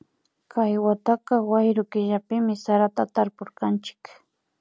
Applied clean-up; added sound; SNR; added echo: none; none; none; none.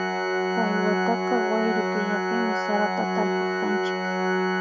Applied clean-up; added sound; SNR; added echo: none; Organ; -5 dB; none.